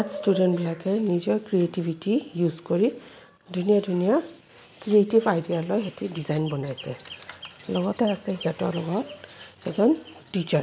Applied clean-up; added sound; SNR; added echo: none; none; none; none.